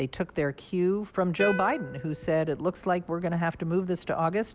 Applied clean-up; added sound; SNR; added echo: none; Plucked string instrument; 12 dB; none.